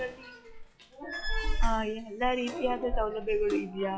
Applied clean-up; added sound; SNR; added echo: classical method log-MMSE.